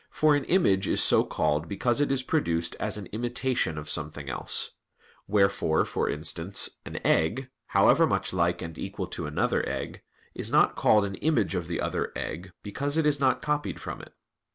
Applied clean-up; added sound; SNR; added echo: none; none; none; none.